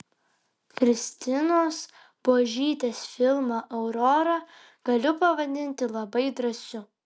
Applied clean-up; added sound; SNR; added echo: none; none; none; none.